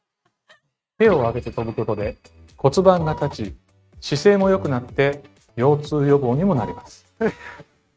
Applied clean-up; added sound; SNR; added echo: neural mask model RNNoise.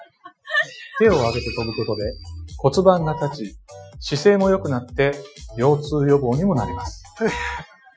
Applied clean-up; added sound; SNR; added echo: classical method Wiener filter.